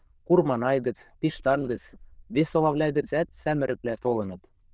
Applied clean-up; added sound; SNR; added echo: neural diffusion model UNIVERSE++.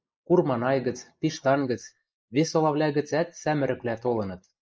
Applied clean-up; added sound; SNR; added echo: neural mask model Resemble Enhance denoiser.